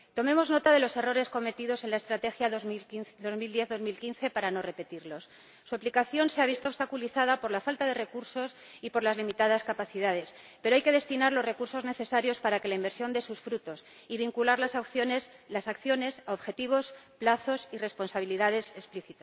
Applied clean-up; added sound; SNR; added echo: none; Cowbell; 18 dB; none.